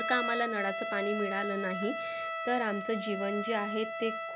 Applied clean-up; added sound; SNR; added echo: none; Trumpet; 3 dB; none.